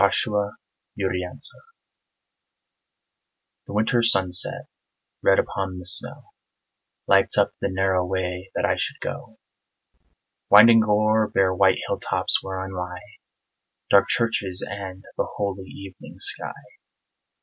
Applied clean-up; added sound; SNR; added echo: none; none; none; none.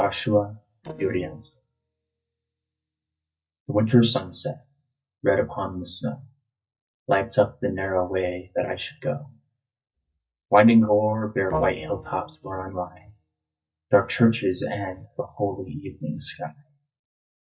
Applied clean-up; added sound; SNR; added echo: neural mask model DeepFilterNet 3.